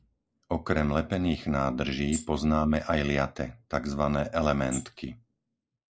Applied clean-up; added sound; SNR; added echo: neural mask model Resemble Enhance denoiser.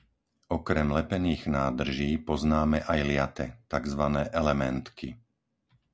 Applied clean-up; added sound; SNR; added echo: none; none; none; none.